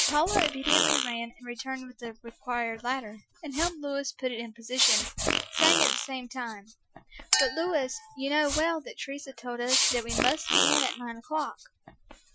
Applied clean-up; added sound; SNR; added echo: classical method Wiener filter.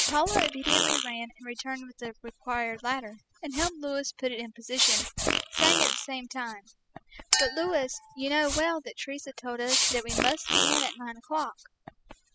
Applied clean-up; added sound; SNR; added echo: classical method spectral subtraction.